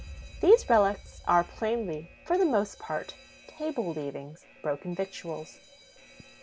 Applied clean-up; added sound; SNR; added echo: none; Alarm; 19 dB; none.